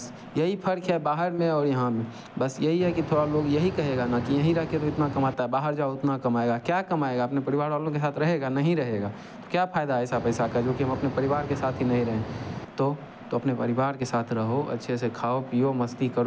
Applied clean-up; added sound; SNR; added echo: none; Boat, Water vehicle; 9 dB; none.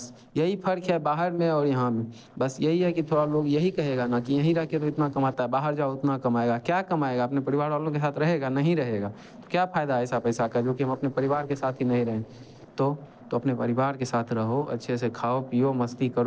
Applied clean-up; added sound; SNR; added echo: neural separator model SepFormer DNS4.